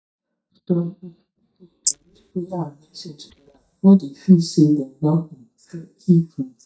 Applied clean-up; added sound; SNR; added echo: neural mask model DeepFilterNet 3.